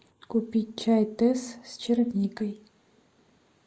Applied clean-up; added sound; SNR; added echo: neural mask model Resemble Enhance denoiser.